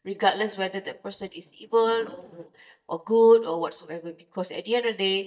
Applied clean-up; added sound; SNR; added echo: neural mask model DeepFilterNet 3.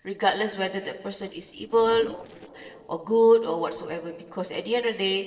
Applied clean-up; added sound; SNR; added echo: neural separator model SepFormer DNS4.